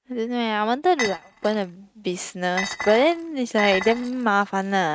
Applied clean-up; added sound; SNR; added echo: neural mask model RNNoise.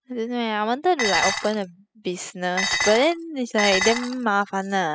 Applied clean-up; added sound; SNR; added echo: classical method spectral subtraction.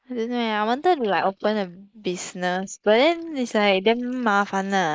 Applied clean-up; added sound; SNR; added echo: neural mask model Resemble Enhance denoiser.